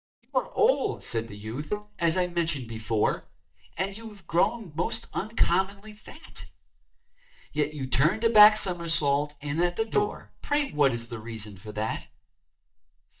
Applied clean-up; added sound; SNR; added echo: neural mask model DeepFilterNet 3.